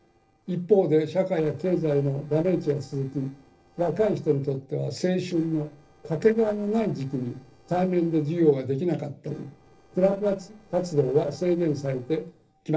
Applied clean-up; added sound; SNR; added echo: neural separator model SepFormer DNS4.